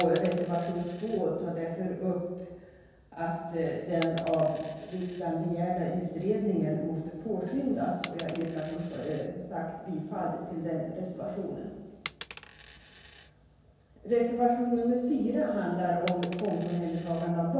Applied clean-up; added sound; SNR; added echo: none; Coin (dropping); 19 dB; reverberation time 1.2 s.